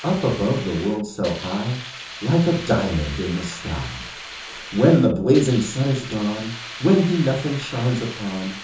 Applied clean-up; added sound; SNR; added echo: none; Hiss; 14 dB; reverberation time 0.6 s.